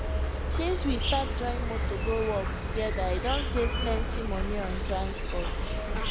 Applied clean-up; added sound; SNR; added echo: none; Insect; -4 dB; none.